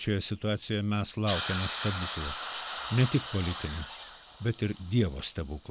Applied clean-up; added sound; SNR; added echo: none; Hiss; 5 dB; none.